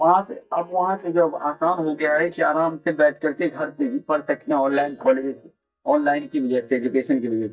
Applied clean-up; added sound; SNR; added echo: neural mask model DeepFilterNet 3.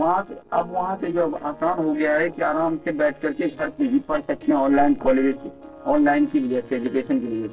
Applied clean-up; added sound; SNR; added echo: neural separator model SepFormer DNS4.